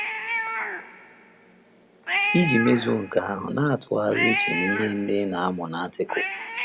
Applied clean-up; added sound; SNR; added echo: none; Cat; 4 dB; none.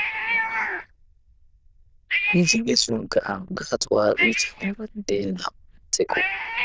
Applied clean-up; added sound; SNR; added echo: neural diffusion model UNIVERSE++.